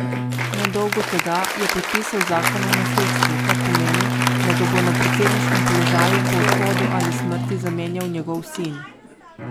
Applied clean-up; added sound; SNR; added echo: none; Bowed string instrument + Applause; -4 dB; none.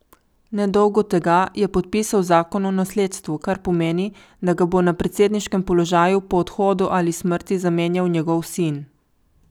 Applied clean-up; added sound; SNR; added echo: none; none; none; none.